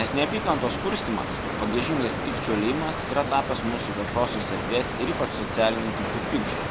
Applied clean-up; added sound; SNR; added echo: none; Water; 2 dB; none.